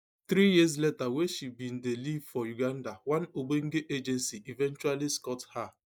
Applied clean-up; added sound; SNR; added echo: neural mask model Resemble Enhance denoiser.